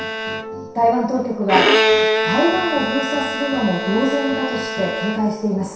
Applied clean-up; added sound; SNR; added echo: none; Bowed string instrument; 1 dB; reverberation time 0.7 s.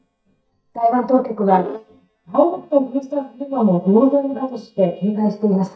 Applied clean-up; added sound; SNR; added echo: neural mask model DeepFilterNet 3.